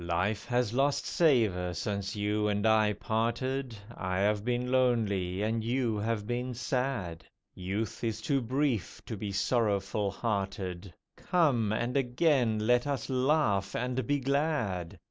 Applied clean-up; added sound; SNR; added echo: none; none; none; none.